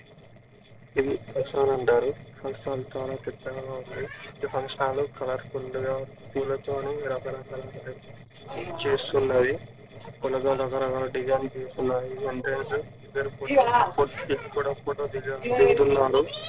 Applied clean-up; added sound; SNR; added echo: neural separator model SepFormer DNS4.